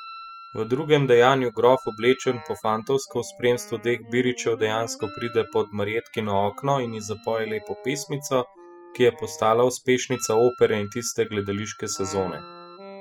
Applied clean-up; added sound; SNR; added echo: classical method spectral subtraction.